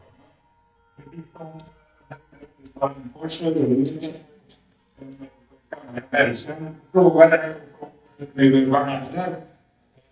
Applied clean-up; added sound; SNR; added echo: neural mask model DeepFilterNet 3.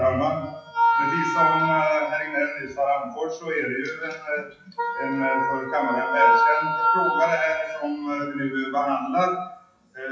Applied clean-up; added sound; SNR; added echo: classical method WPE with log-MMSE.